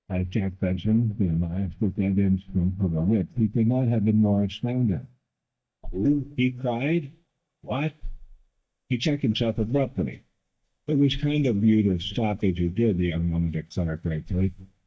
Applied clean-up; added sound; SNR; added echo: neural mask model DeepFilterNet 3.